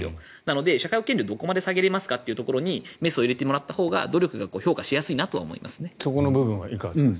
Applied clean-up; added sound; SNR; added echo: none; none; none; none.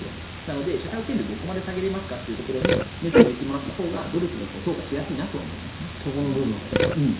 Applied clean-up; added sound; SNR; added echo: none; Burping, eructation; -1 dB; reverberation time 0.7 s.